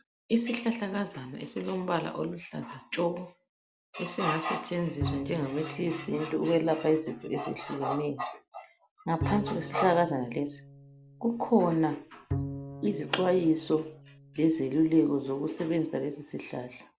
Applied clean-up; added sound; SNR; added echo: none; Bowed string instrument; 10 dB; none.